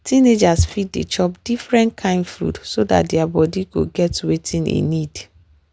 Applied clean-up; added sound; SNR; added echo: none; none; none; none.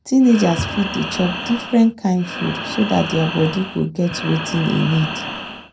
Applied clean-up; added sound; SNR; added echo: none; Breathing; 9 dB; reverberation time 0.2 s.